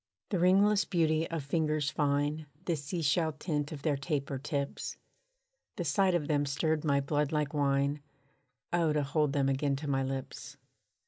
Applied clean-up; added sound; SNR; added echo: none; none; none; none.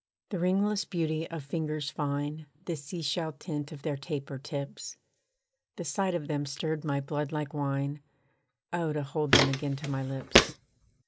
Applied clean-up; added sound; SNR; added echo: none; Walk, footsteps; -4 dB; none.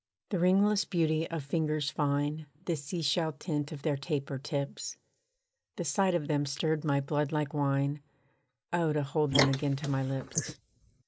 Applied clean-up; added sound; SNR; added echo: neural mask model Resemble Enhance denoiser.